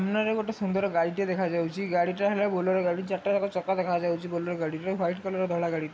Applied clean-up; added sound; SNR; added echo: none; none; none; none.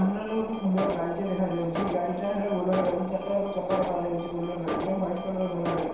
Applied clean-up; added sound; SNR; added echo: none; Alarm; 6 dB; reverberation time 0.7 s.